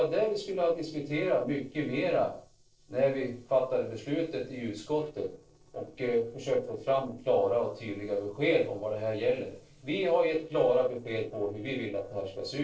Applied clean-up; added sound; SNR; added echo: neural separator model SepFormer DNS4.